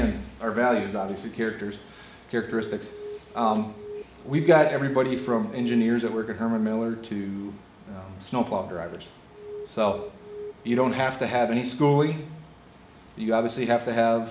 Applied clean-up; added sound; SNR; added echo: none; Alarm; 13 dB; none.